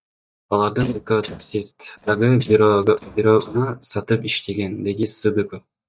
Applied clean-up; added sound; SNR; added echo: neural mask model DeepFilterNet 3.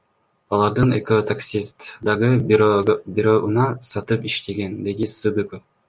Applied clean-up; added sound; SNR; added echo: none; none; none; none.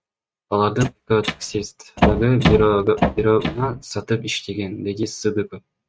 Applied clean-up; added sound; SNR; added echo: neural mask model RNNoise.